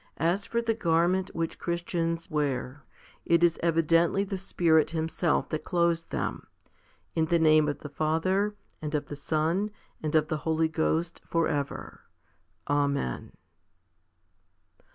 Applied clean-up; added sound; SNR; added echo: none; none; none; none.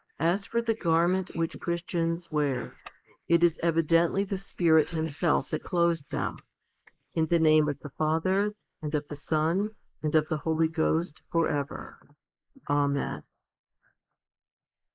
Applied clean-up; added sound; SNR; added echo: neural mask model Resemble Enhance denoiser.